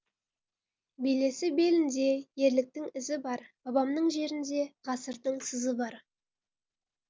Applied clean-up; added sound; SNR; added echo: none; none; none; none.